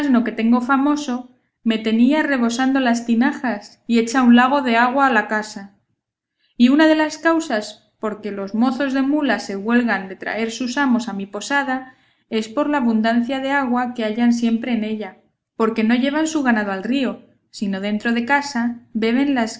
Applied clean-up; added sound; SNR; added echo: none; none; none; none.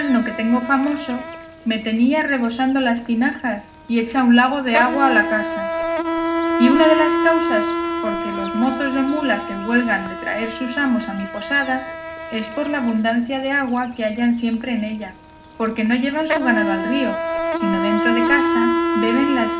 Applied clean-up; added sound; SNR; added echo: none; Insect; 4 dB; reverberation time 0.4 s.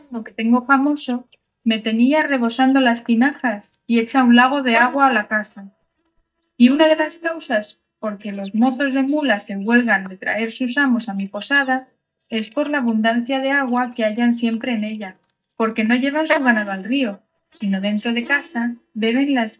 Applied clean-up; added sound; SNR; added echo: neural mask model DeepFilterNet 3.